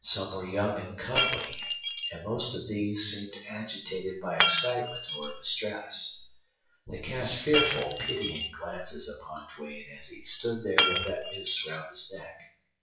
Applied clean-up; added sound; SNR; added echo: classical method WPE with log-MMSE.